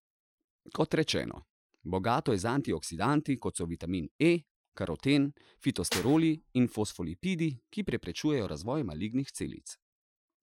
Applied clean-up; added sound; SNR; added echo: classical method Wiener filter.